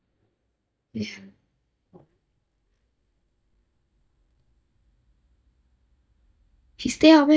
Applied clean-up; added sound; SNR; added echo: neural mask model DeepFilterNet 3.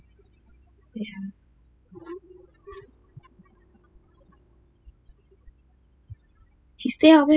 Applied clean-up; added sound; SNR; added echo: classical method spectral subtraction.